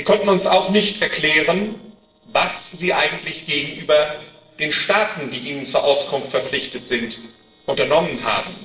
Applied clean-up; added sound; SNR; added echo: neural separator model SepFormer DNS4.